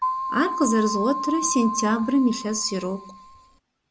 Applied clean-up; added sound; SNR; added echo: none; Keyboard (musical); 6 dB; none.